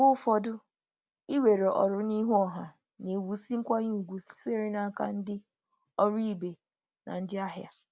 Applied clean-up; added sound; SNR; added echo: none; none; none; none.